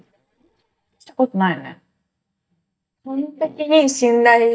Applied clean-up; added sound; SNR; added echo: neural mask model DeepFilterNet 3.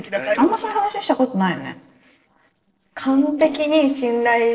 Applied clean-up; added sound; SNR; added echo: neural separator model SepFormer DNS4.